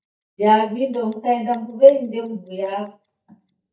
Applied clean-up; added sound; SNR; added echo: neural mask model DeepFilterNet 3.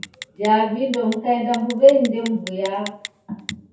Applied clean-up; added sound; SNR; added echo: none; Telephone; 17 dB; reverberation time 0.6 s.